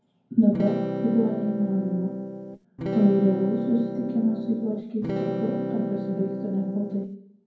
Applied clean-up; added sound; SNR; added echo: none; Electric guitar / Strum; 5 dB; reverberation time 0.9 s.